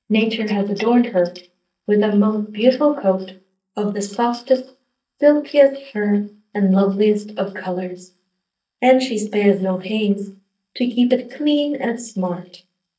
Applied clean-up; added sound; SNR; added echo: neural mask model DeepFilterNet 3.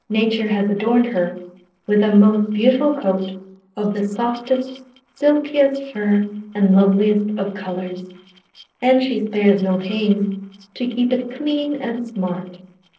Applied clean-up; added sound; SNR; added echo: neural separator model SepFormer DNS4.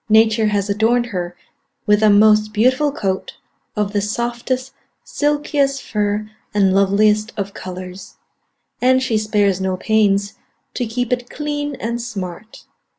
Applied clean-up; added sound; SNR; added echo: none; none; none; none.